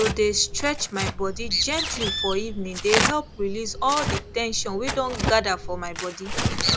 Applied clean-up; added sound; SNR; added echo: none; Tearing + Bird; 2 dB; none.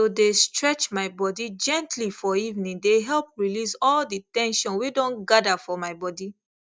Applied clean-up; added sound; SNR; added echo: none; none; none; none.